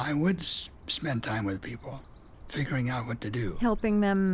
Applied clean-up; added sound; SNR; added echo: none; Bird; 13 dB; none.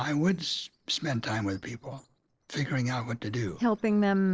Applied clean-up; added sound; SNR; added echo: neural separator model SepFormer DNS4.